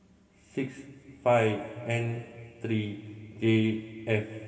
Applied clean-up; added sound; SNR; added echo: none; none; none; reverberation time 2.3 s.